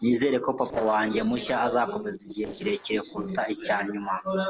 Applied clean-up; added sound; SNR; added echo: neural separator model SepFormer DNS4.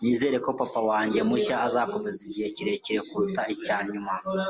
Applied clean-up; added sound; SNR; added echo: none; none; none; none.